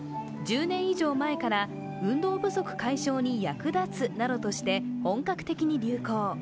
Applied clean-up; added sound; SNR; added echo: none; none; none; none.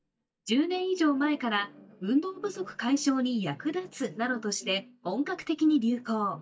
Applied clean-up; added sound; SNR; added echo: neural mask model DeepFilterNet 3.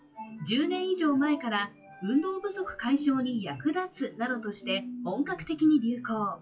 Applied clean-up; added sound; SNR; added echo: classical method WPE with log-MMSE.